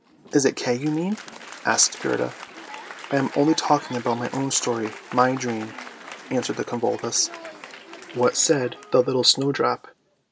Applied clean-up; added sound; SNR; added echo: none; Applause; 16 dB; none.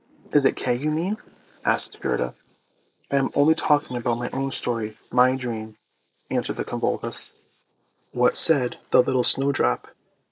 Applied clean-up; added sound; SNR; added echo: neural mask model Resemble Enhance denoiser.